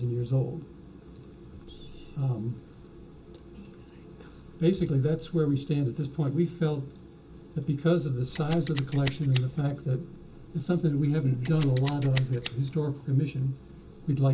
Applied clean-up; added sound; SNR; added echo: none; Scissors; 12 dB; reverberation time 0.2 s.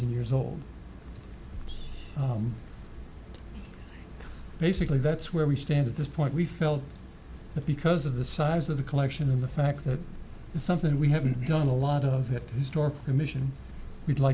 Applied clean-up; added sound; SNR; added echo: none; none; none; none.